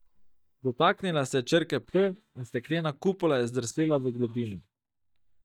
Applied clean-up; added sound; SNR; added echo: neural mask model DeepFilterNet 3.